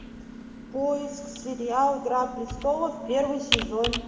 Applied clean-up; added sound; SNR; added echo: none; Computer keyboard; 6 dB; reverberation time 1.0 s.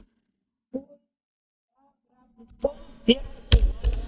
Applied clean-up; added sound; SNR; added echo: neural mask model DeepFilterNet 3.